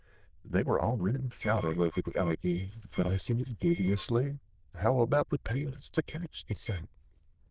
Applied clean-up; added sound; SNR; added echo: neural diffusion model UNIVERSE++.